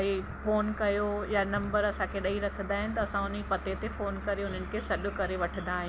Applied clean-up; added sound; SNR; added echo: none; Musical instrument; 10 dB; none.